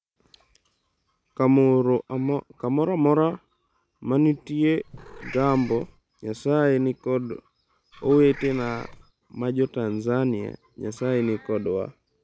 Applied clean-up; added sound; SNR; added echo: none; Meow / Purr; 16 dB; none.